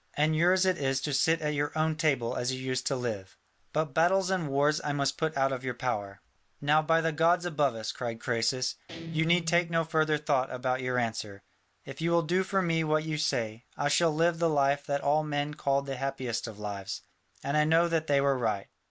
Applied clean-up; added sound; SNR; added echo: none; Guitar; 13 dB; none.